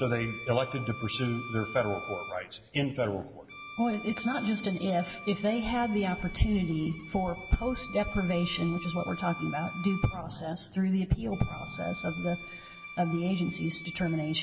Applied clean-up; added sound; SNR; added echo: none; Bowed string instrument; 13 dB; reverberation time 1.5 s.